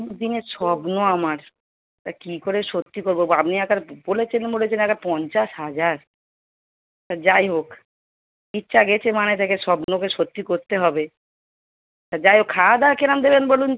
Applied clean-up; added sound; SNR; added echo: none; none; none; none.